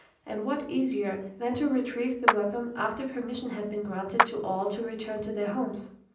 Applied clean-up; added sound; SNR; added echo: none; Clapping; 0 dB; reverberation time 0.6 s.